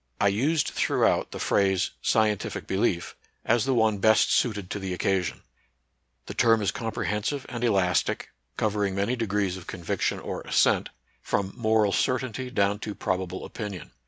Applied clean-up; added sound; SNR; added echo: none; none; none; none.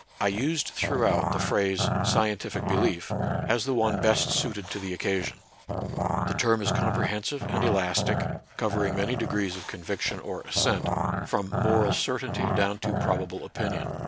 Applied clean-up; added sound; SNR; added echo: none; Growling; 2 dB; none.